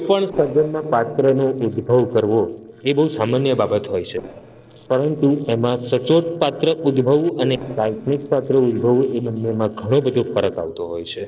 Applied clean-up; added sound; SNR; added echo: neural separator model SepFormer DNS4.